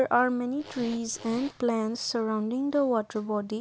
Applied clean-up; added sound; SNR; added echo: none; Zipper (clothing); 17 dB; none.